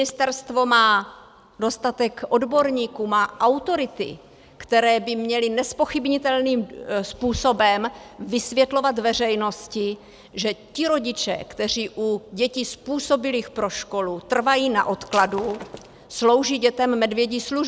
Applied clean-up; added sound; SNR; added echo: none; Shatter; 15 dB; none.